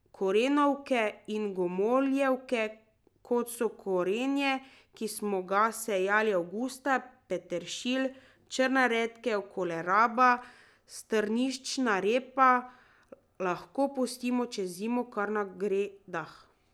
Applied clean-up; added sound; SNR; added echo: none; none; none; none.